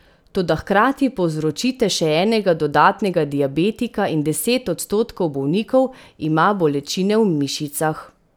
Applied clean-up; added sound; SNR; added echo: none; none; none; none.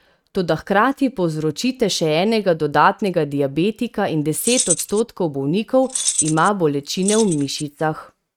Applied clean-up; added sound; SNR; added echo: neural mask model RNNoise.